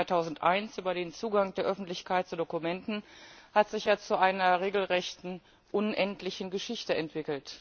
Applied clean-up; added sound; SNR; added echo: none; none; none; none.